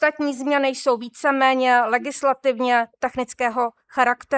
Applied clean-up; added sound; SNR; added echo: neural mask model Resemble Enhance denoiser.